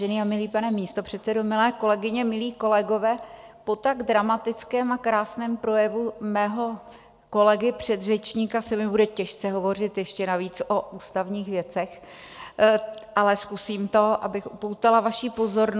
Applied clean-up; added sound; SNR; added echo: none; none; none; none.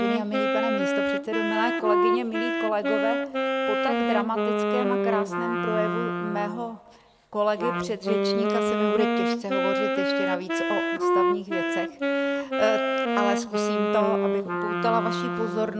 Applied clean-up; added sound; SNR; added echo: none; Wind instrument, woodwind instrument; -4 dB; none.